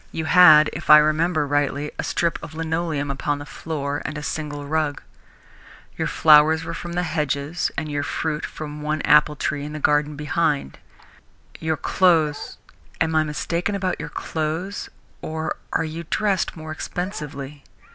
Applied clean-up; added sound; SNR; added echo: none; Bark; 20 dB; none.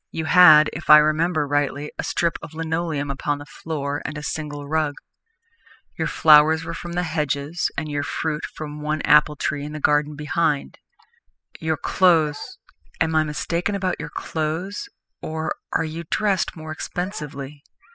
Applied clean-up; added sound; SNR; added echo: classical method spectral subtraction.